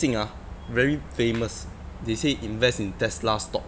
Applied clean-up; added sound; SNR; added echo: none; Engine; 18 dB; none.